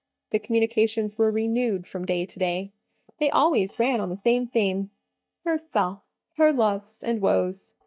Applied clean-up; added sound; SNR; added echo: neural mask model DeepFilterNet 3.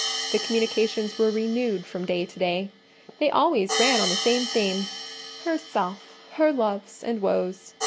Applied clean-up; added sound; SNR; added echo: none; Hi-hat; 7 dB; none.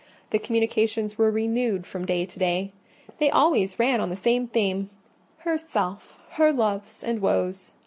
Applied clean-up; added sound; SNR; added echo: none; none; none; none.